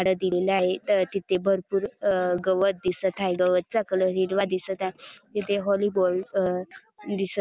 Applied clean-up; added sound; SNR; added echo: none; none; none; none.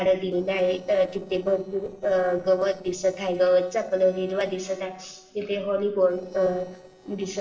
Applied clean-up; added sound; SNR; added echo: neural separator model SepFormer DNS4.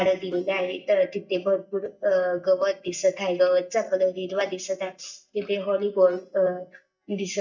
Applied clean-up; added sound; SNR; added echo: neural mask model DeepFilterNet 3.